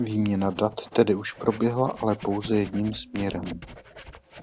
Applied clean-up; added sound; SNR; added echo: none; Writing; 17 dB; none.